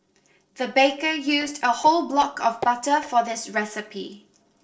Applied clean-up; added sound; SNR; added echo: neural separator model SepFormer DNS4.